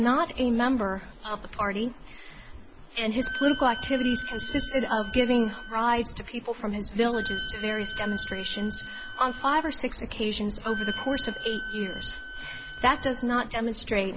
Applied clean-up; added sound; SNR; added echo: none; Wind instrument, woodwind instrument; 10 dB; none.